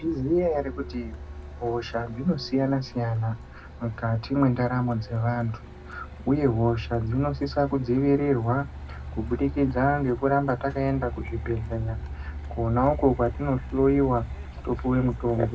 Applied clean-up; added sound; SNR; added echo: none; Truck; 11 dB; reverberation time 0.2 s.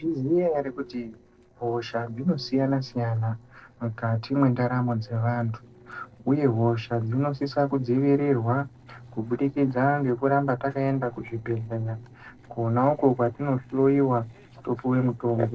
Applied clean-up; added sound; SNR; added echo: neural separator model SepFormer DNS4.